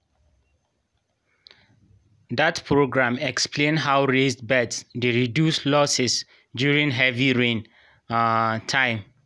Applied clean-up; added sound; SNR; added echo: none; none; none; none.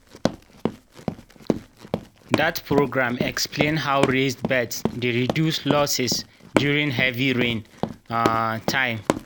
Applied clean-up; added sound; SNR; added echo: none; Run; 4 dB; none.